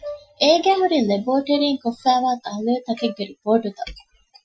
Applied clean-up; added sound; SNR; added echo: classical method Wiener filter.